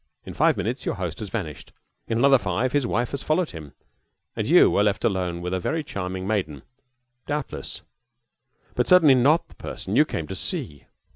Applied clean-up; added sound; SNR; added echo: none; none; none; none.